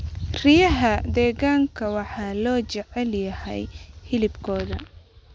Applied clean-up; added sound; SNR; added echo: none; none; none; none.